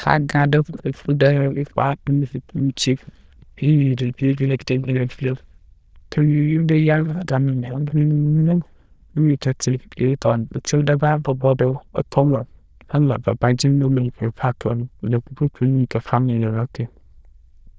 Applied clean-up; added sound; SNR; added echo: neural diffusion model UNIVERSE++.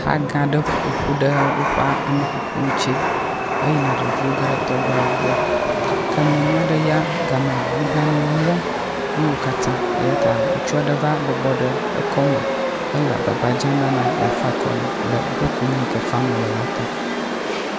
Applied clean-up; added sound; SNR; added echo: none; Chatter / Subway, metro, underground; -1 dB; none.